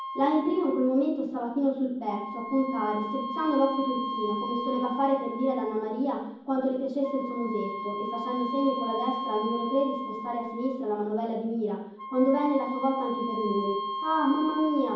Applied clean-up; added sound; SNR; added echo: none; Wind instrument, woodwind instrument; 8 dB; reverberation time 1.2 s.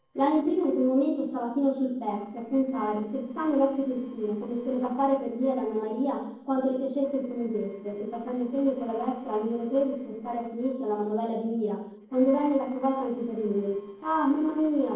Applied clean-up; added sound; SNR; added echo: neural separator model SepFormer DNS4.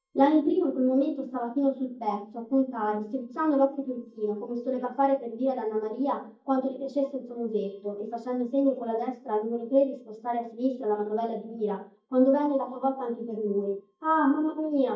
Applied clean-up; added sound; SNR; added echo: neural mask model DeepFilterNet 3.